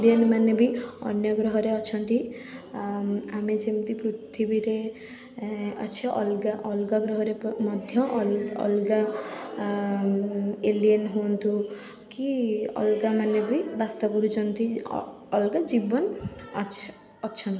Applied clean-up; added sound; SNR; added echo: none; none; none; none.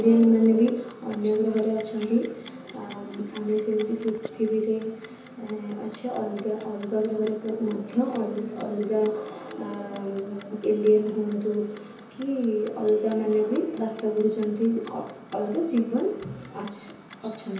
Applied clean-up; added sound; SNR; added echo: none; Clock; 19 dB; reverberation time 0.7 s.